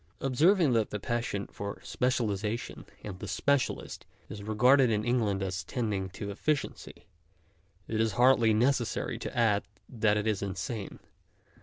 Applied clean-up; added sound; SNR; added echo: none; none; none; none.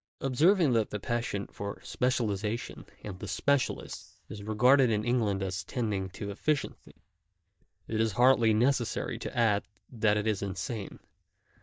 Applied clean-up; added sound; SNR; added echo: neural mask model DeepFilterNet 3.